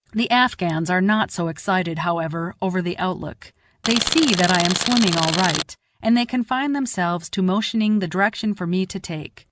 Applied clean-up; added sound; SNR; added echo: none; Tools; 2 dB; none.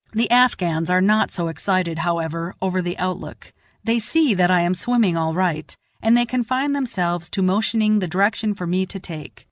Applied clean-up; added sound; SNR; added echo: none; none; none; none.